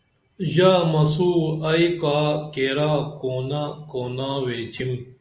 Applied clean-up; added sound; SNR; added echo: none; none; none; none.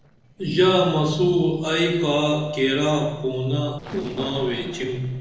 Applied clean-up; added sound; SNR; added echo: neural separator model SepFormer DNS4.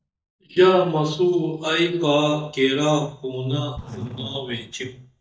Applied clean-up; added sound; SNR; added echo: neural mask model DeepFilterNet 3.